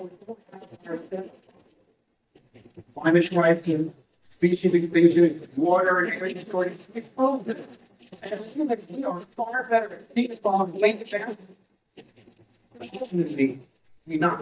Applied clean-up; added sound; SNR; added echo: neural mask model DeepFilterNet 3.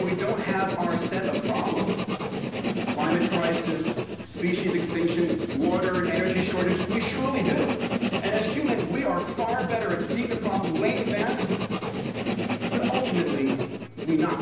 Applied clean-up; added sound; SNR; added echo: none; Writing; 1 dB; reverberation time 0.9 s.